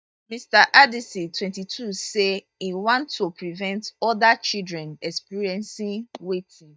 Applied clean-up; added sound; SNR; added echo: neural mask model DeepFilterNet 3.